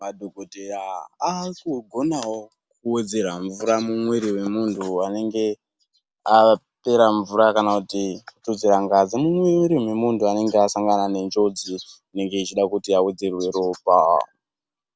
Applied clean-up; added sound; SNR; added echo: none; none; none; none.